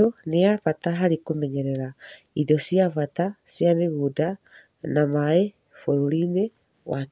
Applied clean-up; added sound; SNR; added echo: none; none; none; none.